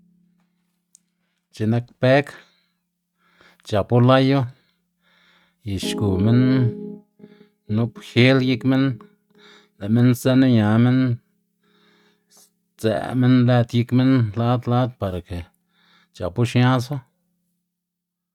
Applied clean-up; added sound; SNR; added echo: neural mask model RNNoise.